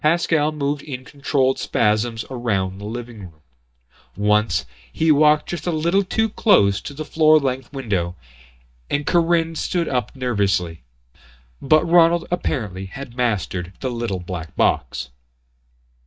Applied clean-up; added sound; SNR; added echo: neural mask model DeepFilterNet 3.